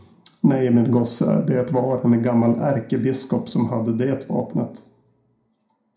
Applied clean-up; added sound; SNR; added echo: none; none; none; reverberation time 0.4 s.